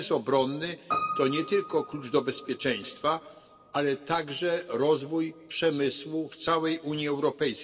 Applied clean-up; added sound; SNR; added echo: none; Piano; 13 dB; reverberation time 1.3 s.